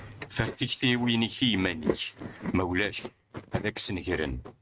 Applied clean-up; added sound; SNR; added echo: neural mask model RNNoise.